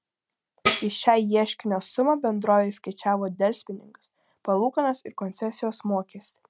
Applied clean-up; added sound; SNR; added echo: neural mask model RNNoise.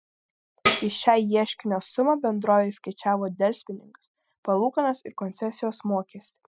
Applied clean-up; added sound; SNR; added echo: classical method spectral subtraction.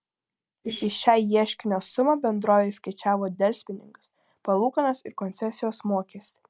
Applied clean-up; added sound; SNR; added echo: neural mask model Resemble Enhance denoiser.